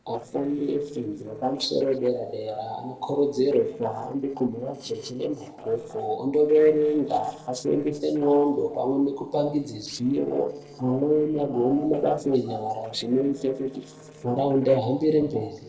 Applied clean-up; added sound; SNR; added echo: neural separator model SepFormer DNS4.